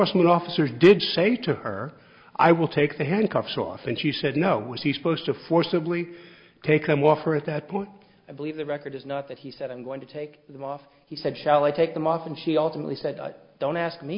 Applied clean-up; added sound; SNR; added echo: none; none; none; none.